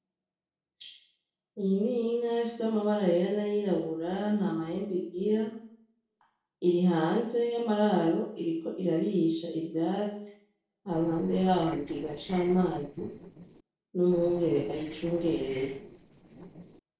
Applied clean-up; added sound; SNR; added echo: neural separator model SepFormer DNS4.